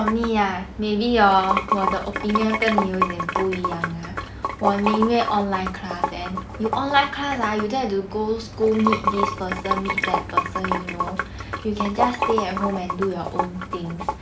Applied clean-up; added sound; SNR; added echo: none; Sink (filling or washing) / Water; 3 dB; none.